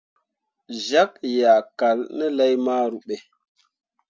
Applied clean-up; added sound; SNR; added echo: none; none; none; none.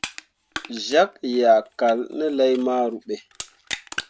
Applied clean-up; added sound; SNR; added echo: none; Crushing; 15 dB; none.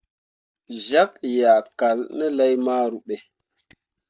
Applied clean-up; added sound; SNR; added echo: neural mask model DeepFilterNet 3.